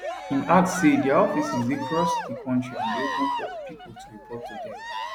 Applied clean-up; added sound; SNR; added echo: none; Cheering; 6 dB; none.